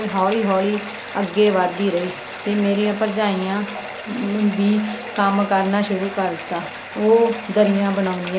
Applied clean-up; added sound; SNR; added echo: none; Bathtub (filling or washing); 12 dB; none.